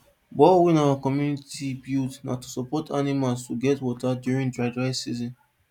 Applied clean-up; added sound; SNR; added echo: none; none; none; none.